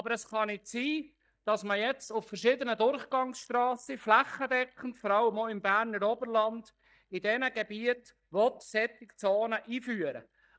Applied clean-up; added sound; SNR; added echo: neural mask model DeepFilterNet 3.